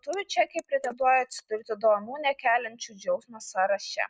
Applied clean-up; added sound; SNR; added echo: neural mask model Resemble Enhance denoiser.